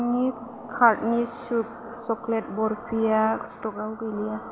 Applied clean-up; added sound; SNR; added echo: none; none; none; none.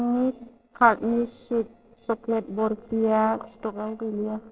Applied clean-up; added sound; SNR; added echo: neural separator model SepFormer DNS4.